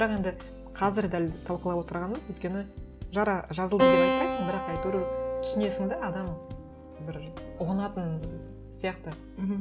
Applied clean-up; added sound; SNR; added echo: none; Keyboard (musical); 1 dB; none.